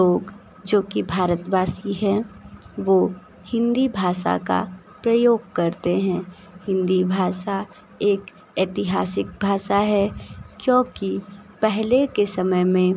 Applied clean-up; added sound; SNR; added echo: none; none; none; none.